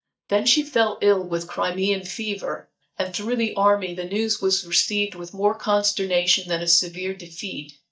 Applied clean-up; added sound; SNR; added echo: neural mask model DeepFilterNet 3.